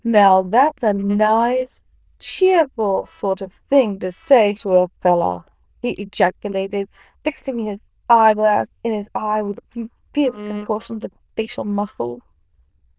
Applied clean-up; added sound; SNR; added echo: neural diffusion model UNIVERSE++.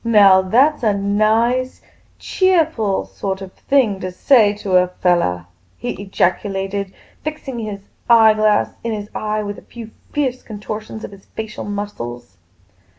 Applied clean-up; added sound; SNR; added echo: none; none; none; none.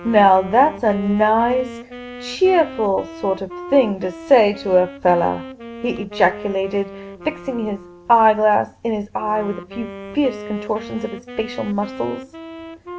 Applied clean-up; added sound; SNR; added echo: none; Wind instrument, woodwind instrument; 15 dB; none.